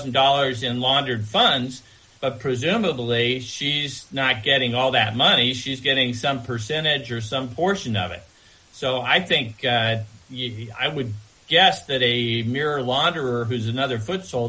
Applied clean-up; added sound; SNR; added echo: none; none; none; none.